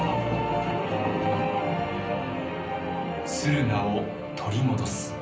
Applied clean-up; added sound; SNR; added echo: none; none; none; reverberation time 0.6 s.